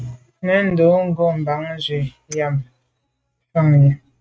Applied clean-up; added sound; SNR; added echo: neural mask model RNNoise.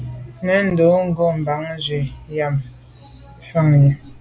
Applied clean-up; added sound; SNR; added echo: none; none; none; none.